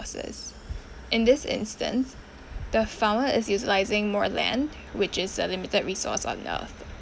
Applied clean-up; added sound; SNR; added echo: none; none; none; none.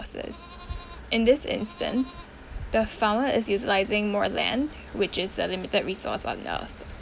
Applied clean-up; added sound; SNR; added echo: none; Livestock, farm animals, working animals; 20 dB; none.